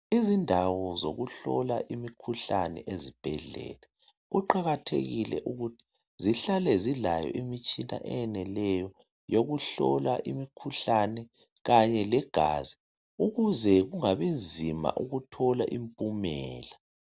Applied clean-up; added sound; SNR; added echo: none; none; none; none.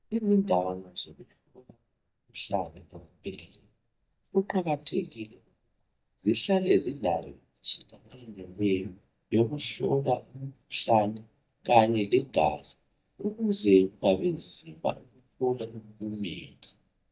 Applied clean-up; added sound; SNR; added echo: neural mask model DeepFilterNet 3.